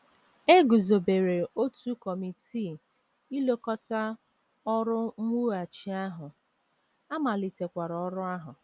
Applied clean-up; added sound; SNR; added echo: none; none; none; none.